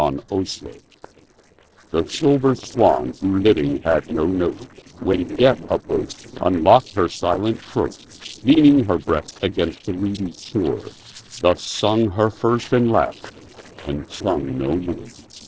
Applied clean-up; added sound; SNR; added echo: neural separator model SepFormer DNS4.